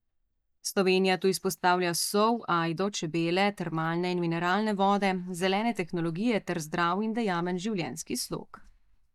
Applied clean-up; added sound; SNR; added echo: neural mask model DeepFilterNet 3.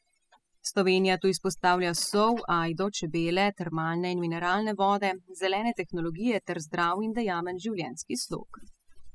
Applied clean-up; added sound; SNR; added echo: classical method spectral subtraction.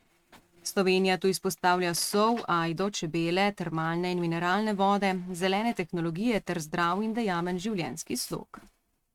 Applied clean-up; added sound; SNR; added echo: neural mask model RNNoise.